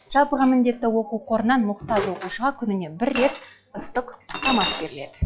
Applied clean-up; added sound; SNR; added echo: classical method log-MMSE.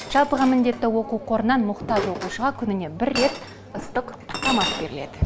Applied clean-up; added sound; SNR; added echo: none; Chink, clink; 9 dB; none.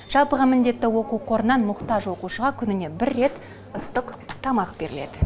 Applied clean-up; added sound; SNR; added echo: none; none; none; none.